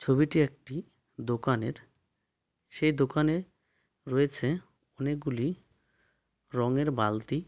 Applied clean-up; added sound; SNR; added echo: none; none; none; none.